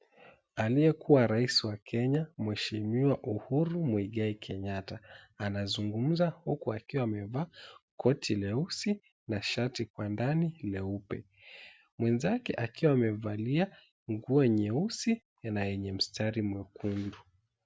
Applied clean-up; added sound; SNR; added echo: none; none; none; none.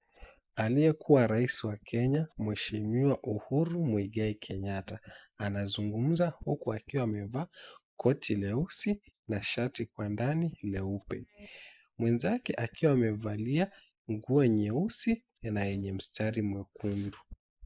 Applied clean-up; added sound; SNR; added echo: neural mask model Resemble Enhance denoiser.